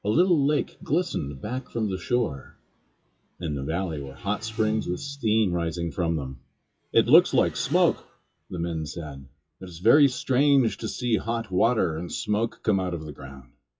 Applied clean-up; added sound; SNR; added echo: classical method WPE with log-MMSE.